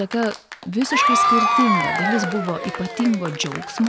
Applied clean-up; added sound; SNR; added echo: none; Applause / Crowd / Cheering; -1 dB; none.